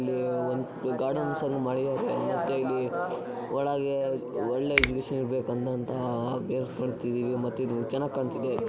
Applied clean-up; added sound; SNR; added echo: none; Finger snapping; 3 dB; none.